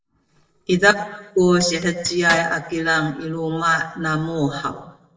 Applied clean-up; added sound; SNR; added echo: neural separator model SepFormer DNS4.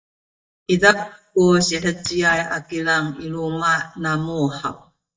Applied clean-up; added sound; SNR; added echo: neural mask model DeepFilterNet 3.